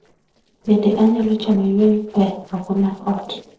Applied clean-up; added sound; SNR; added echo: neural separator model SepFormer DNS4.